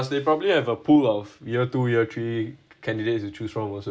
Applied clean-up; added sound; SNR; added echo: none; none; none; none.